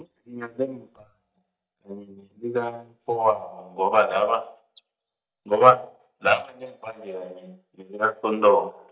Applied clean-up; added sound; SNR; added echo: neural mask model DeepFilterNet 3.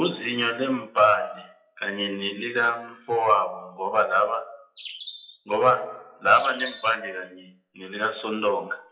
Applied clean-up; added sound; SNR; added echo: classical method WPE with log-MMSE.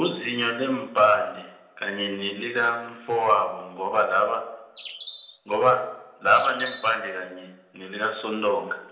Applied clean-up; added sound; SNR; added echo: none; Bird; 18 dB; reverberation time 0.8 s.